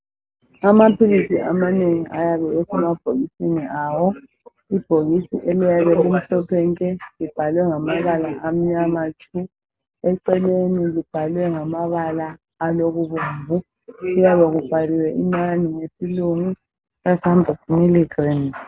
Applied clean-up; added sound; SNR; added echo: none; none; none; none.